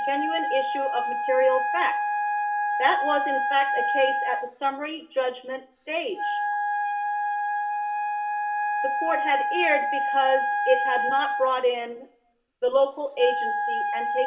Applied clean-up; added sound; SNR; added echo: none; Wind instrument, woodwind instrument; -1 dB; reverberation time 0.4 s.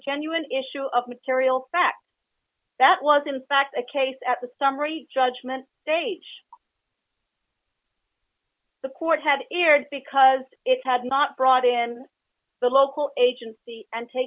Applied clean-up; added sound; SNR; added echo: none; none; none; none.